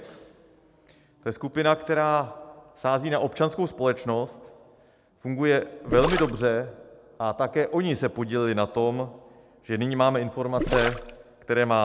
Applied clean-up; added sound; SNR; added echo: none; Gurgling; 5 dB; none.